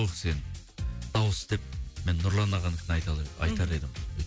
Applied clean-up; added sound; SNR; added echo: none; none; none; none.